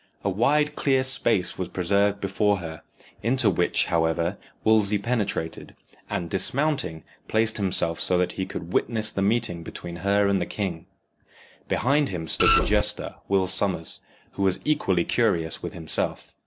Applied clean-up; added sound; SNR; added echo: none; Printer; -4 dB; none.